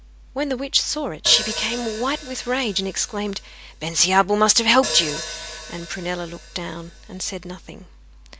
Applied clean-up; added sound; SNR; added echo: none; Hi-hat; 11 dB; none.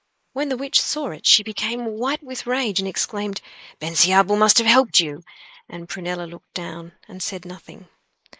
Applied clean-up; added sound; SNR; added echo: neural mask model Resemble Enhance denoiser.